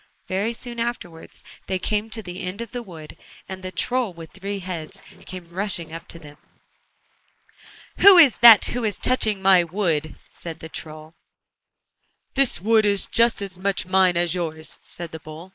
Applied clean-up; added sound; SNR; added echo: neural mask model Resemble Enhance denoiser.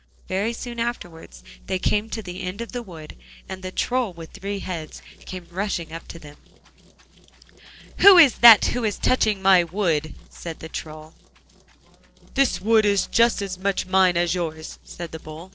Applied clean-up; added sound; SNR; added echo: neural separator model SepFormer DNS4.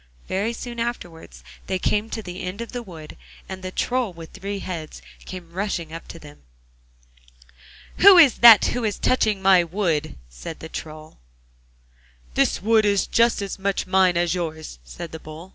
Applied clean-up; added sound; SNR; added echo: none; none; none; none.